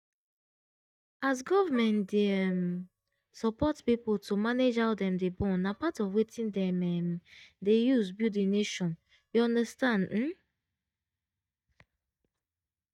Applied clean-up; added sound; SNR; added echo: neural mask model DeepFilterNet 3.